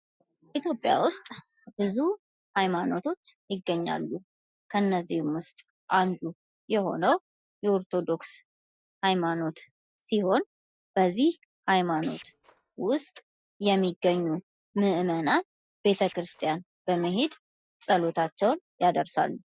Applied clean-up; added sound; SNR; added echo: classical method Wiener filter.